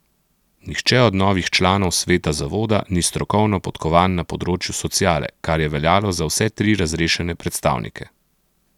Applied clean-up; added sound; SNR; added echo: none; none; none; none.